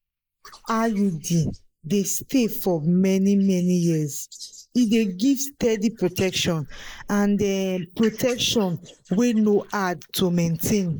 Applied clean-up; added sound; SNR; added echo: neural mask model Resemble Enhance denoiser.